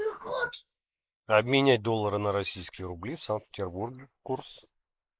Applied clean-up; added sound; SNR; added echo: neural mask model Resemble Enhance denoiser.